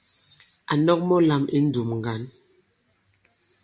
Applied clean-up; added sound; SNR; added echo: none; none; none; none.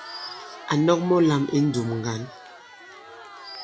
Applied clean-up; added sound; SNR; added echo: none; Crowd; 17 dB; none.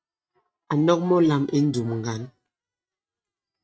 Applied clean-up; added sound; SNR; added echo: neural mask model RNNoise.